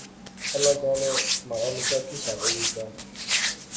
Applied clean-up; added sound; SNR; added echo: none; Hands; 0 dB; reverberation time 0.7 s.